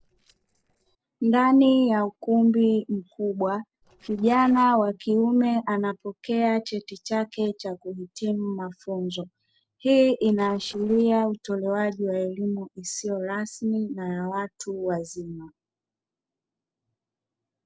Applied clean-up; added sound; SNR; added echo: neural separator model SepFormer DNS4.